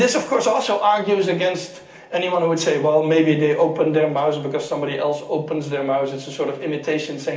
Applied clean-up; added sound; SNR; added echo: none; none; none; reverberation time 0.4 s.